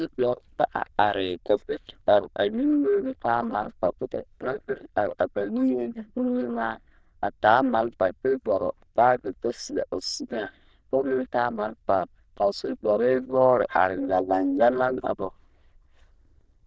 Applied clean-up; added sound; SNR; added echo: neural diffusion model UNIVERSE++.